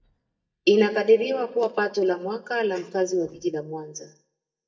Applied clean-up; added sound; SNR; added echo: neural mask model DeepFilterNet 3.